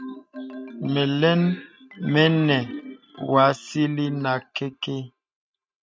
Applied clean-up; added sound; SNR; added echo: neural mask model RNNoise.